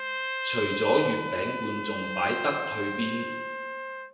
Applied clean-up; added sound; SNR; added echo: none; Trumpet; 4 dB; reverberation time 1.0 s.